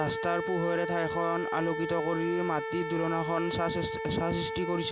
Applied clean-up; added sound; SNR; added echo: none; Wind instrument, woodwind instrument; 4 dB; none.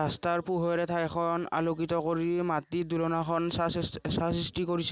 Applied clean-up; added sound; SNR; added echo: none; none; none; none.